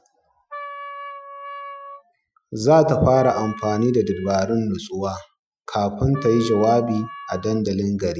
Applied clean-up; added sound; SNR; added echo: classical method Wiener filter.